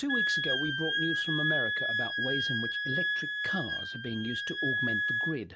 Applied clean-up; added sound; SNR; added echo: none; Wind instrument, woodwind instrument; -5 dB; none.